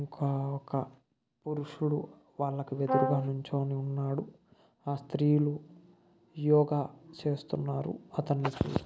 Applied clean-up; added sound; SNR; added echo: none; Brass instrument; 0 dB; none.